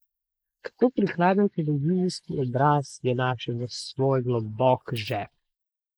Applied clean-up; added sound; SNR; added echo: neural mask model Resemble Enhance denoiser.